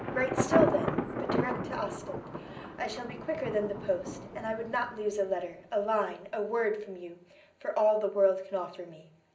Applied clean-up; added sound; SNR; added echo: none; Thunder; 5 dB; reverberation time 0.5 s.